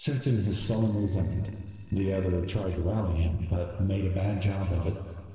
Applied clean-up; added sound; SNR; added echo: neural separator model SepFormer DNS4.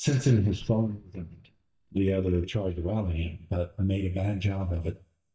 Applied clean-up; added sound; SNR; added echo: neural mask model DeepFilterNet 3.